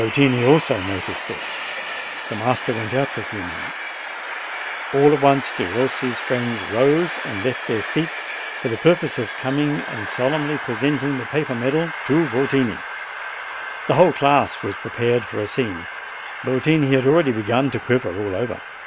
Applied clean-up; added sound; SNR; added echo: none; Train; 8 dB; none.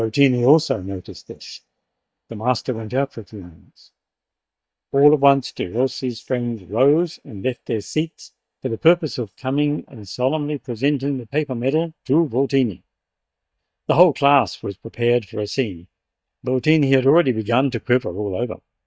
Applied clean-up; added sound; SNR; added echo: neural mask model DeepFilterNet 3.